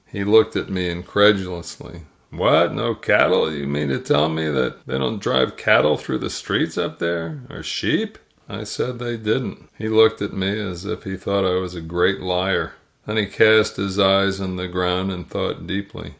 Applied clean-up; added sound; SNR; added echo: none; none; none; none.